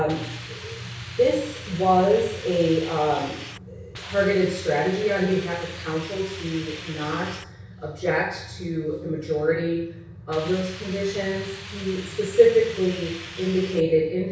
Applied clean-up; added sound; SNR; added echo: none; Hiss; 15 dB; reverberation time 0.6 s.